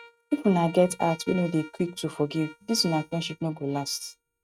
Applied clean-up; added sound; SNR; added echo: neural mask model RNNoise.